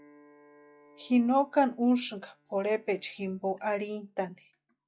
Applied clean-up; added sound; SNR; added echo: classical method log-MMSE.